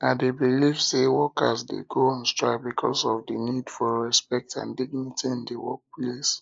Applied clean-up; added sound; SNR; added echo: neural mask model Resemble Enhance denoiser.